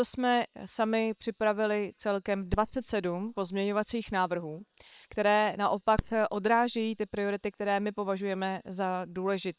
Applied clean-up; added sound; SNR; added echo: neural separator model SepFormer WHAM!.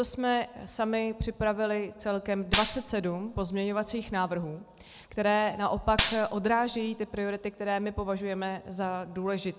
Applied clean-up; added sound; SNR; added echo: none; Gunshot, gunfire; 4 dB; none.